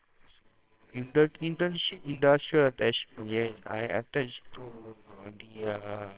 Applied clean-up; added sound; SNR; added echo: neural separator model SepFormer WHAMR!.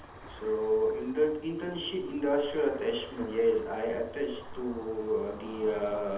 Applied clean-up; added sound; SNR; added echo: none; Ocean; 16 dB; reverberation time 0.8 s.